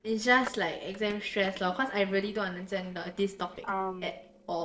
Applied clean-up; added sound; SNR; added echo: neural separator model SepFormer DNS4.